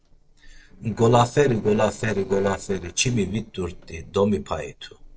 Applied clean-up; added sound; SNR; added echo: neural separator model SepFormer DNS4.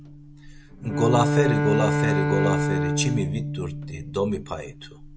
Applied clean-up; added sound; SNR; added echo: none; Bowed string instrument; -2 dB; none.